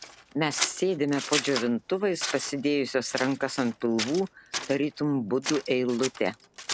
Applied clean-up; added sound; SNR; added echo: none; Scissors; 9 dB; none.